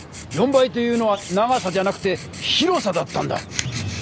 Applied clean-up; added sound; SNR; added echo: none; Writing; 15 dB; none.